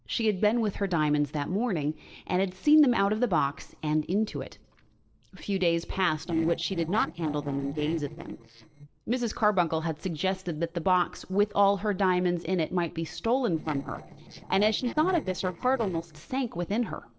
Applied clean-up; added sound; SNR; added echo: neural separator model SepFormer DNS4.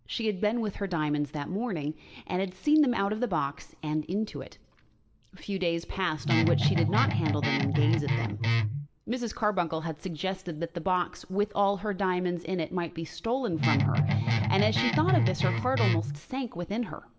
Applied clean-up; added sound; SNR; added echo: none; Guitar; -4 dB; reverberation time 1.1 s.